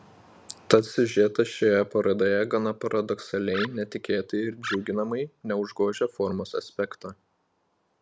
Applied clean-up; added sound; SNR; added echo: none; Animal; 13 dB; none.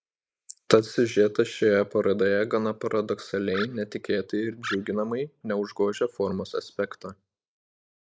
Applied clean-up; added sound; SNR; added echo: neural mask model Resemble Enhance denoiser.